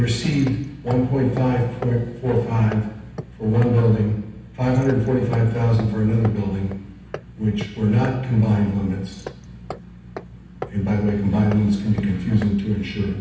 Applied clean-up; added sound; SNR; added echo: none; Hammer; 17 dB; reverberation time 0.9 s.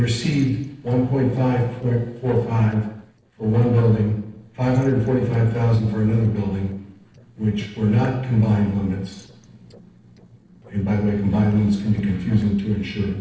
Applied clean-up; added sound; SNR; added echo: neural separator model SepFormer DNS4.